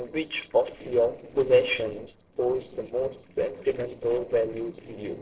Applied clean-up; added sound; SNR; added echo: neural separator model SepFormer DNS4.